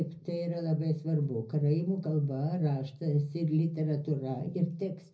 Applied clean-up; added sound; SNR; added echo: none; none; none; reverberation time 0.4 s.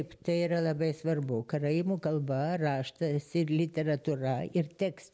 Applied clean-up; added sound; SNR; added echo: none; none; none; none.